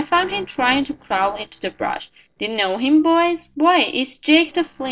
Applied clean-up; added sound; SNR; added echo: neural separator model SepFormer DNS4.